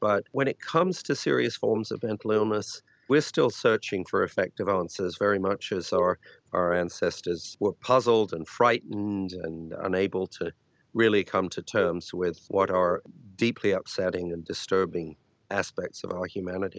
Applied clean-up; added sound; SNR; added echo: none; none; none; none.